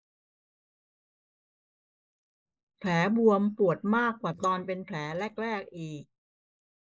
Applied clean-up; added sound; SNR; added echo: neural mask model Resemble Enhance denoiser.